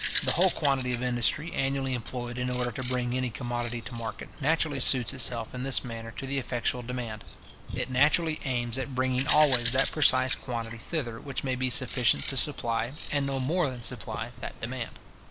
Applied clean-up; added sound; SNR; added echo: none; Bird vocalization, bird call, bird song; 11 dB; none.